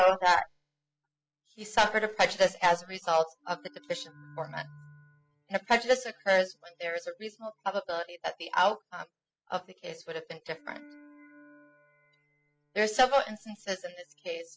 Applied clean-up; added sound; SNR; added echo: classical method spectral subtraction.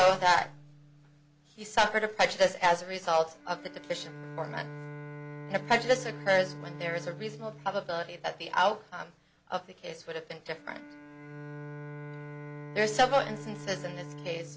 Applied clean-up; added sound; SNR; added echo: none; Bowed string instrument; 14 dB; none.